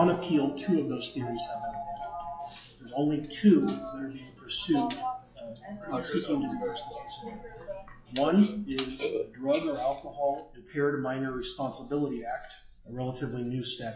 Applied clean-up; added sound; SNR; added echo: classical method log-MMSE.